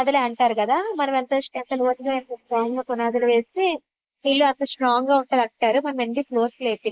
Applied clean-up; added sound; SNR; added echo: neural mask model Resemble Enhance denoiser.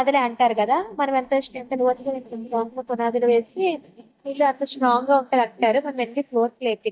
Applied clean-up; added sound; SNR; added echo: neural mask model DeepFilterNet 3.